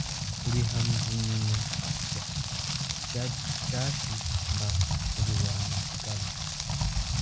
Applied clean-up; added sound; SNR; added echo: none; Rain; -1 dB; none.